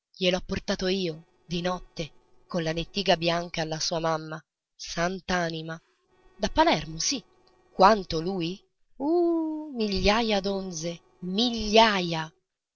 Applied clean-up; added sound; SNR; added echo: neural separator model SepFormer DNS4.